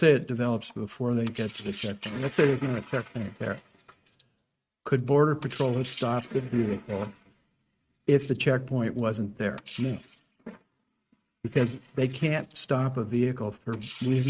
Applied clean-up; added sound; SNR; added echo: neural mask model RNNoise.